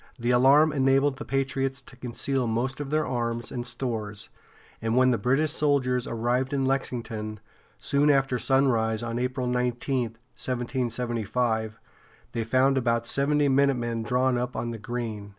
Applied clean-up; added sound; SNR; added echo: none; none; none; none.